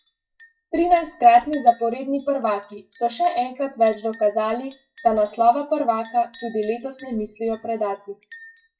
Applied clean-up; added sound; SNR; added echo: classical method WPE with log-MMSE.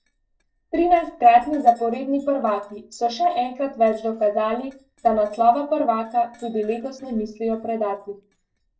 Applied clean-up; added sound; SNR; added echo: neural separator model SepFormer DNS4.